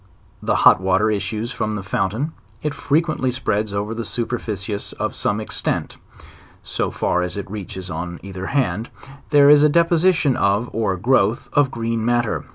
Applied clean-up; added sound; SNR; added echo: none; none; none; none.